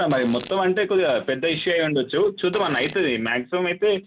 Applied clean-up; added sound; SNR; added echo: none; Fart; 17 dB; none.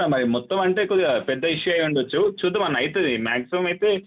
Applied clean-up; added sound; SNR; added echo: none; none; none; none.